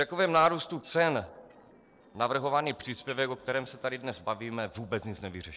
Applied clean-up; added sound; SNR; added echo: neural separator model SepFormer DNS4.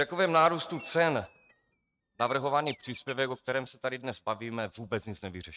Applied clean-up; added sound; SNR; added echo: neural mask model RNNoise.